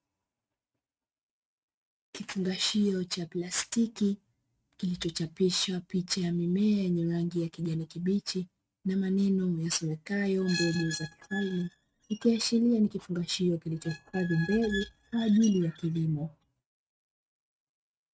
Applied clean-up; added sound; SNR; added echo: neural mask model RNNoise.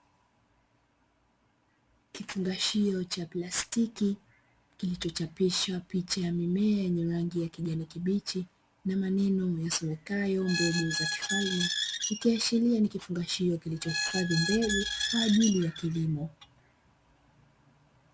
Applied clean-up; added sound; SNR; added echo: none; Squeak; 4 dB; none.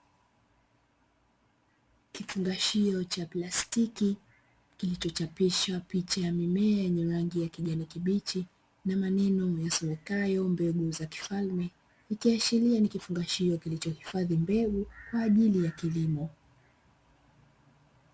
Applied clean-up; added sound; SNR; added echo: none; none; none; none.